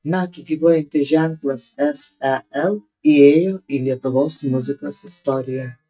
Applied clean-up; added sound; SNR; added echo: neural mask model DeepFilterNet 3.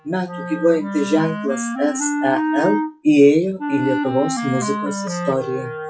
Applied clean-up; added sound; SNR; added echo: classical method log-MMSE.